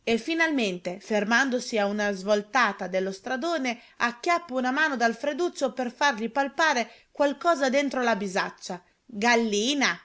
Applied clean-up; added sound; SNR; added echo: none; none; none; none.